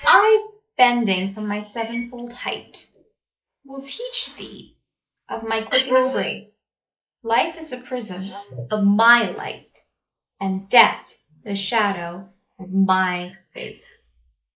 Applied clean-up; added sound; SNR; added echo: neural mask model Resemble Enhance denoiser.